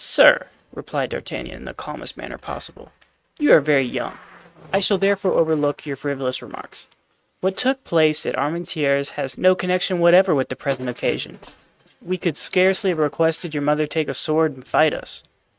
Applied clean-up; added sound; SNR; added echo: neural mask model RNNoise.